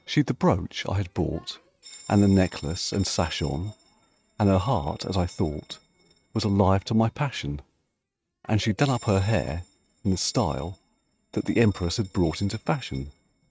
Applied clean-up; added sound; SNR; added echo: neural mask model RNNoise.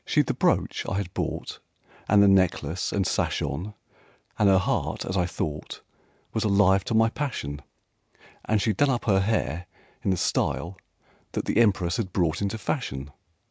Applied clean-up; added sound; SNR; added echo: none; none; none; none.